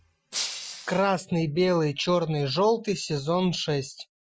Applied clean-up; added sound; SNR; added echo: classical method Wiener filter.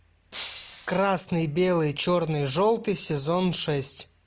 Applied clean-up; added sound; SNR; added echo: none; Shatter; 10 dB; none.